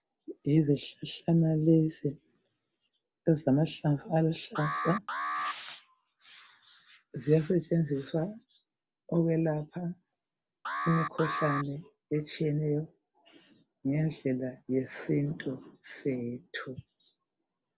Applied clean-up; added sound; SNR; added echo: none; Alarm; 5 dB; none.